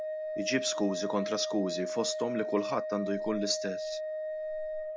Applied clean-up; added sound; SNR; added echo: none; Organ; 2 dB; none.